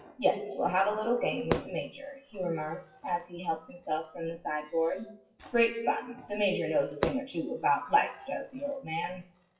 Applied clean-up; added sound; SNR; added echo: classical method WPE with log-MMSE.